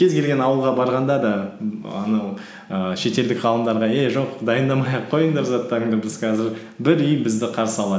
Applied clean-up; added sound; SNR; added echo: none; none; none; none.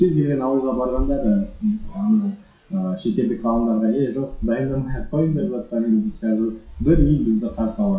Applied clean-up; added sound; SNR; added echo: classical method WPE with log-MMSE.